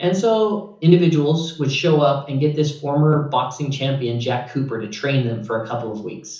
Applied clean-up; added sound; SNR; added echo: none; none; none; reverberation time 0.7 s.